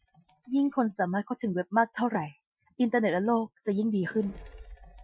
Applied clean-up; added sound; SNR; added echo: classical method Wiener filter.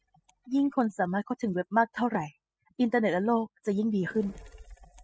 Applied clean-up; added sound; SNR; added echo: classical method spectral subtraction.